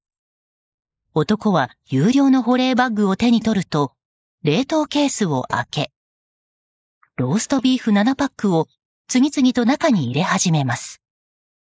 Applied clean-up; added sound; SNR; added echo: neural mask model Resemble Enhance denoiser.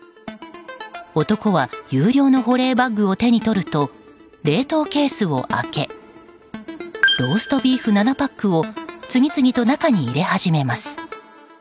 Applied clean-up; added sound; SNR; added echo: none; none; none; none.